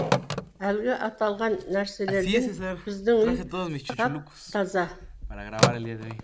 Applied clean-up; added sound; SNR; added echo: none; Telephone; 3 dB; none.